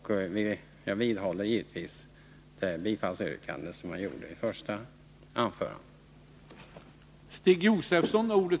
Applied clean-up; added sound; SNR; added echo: none; none; none; none.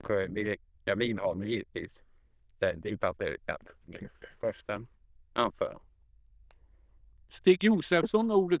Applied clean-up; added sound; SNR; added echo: neural diffusion model UNIVERSE++.